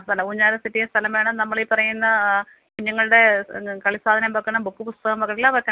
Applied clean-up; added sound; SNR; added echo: none; none; none; none.